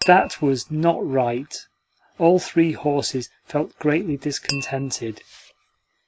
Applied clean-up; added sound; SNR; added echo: none; Glass; 12 dB; none.